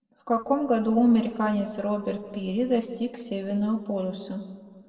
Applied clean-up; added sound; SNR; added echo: neural separator model SepFormer DNS4.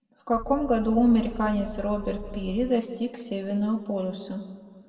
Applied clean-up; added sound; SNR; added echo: none; Idling / Car; 12 dB; reverberation time 1.6 s.